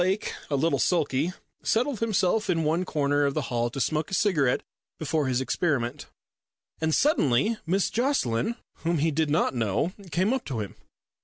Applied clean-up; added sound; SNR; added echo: none; none; none; none.